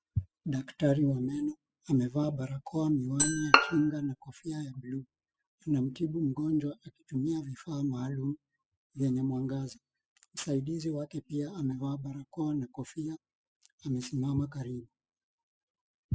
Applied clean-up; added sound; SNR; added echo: classical method spectral subtraction.